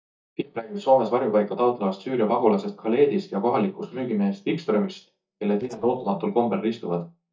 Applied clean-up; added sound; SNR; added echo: neural mask model DeepFilterNet 3.